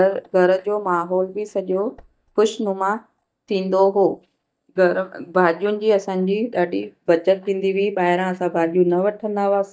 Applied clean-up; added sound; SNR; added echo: neural mask model DeepFilterNet 3.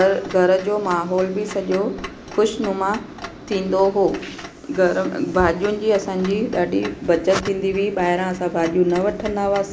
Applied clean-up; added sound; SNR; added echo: none; Clock; 19 dB; none.